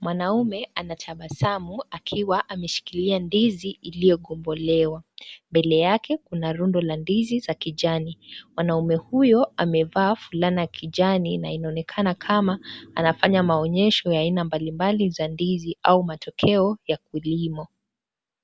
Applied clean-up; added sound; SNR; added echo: none; none; none; none.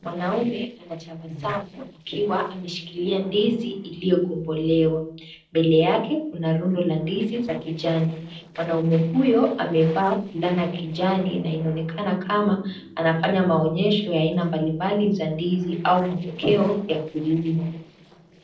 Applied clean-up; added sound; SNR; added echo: neural separator model SepFormer DNS4.